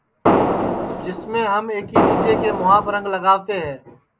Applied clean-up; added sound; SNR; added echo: none; Fireworks; -2 dB; none.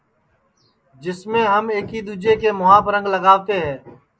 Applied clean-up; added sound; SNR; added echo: none; none; none; none.